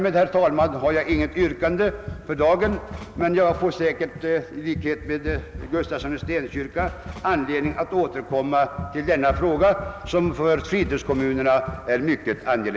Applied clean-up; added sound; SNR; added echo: none; Run; 13 dB; none.